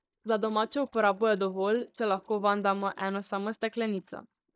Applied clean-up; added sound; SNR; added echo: neural mask model DeepFilterNet 3.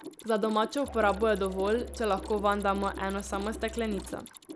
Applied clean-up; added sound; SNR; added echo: none; Musical instrument + Mechanisms; 11 dB; none.